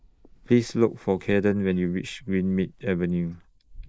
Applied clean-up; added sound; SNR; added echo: neural mask model Resemble Enhance denoiser.